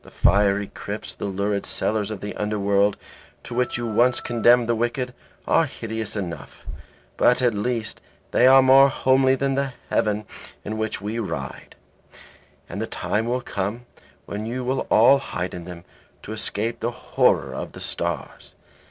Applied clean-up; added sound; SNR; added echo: none; Wind instrument, woodwind instrument; 20 dB; none.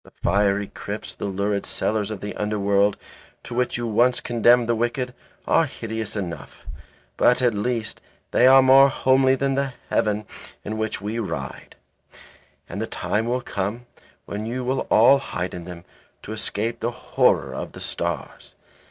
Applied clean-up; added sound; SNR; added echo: neural mask model DeepFilterNet 3.